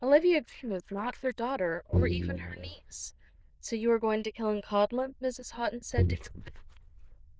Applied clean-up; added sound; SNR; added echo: neural diffusion model UNIVERSE++.